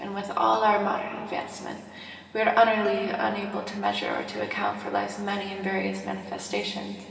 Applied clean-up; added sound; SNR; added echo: none; Bowed string instrument; 11 dB; reverberation time 2.4 s.